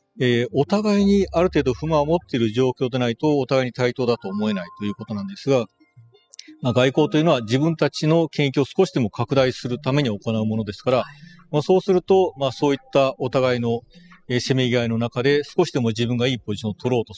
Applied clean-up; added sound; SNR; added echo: classical method spectral subtraction.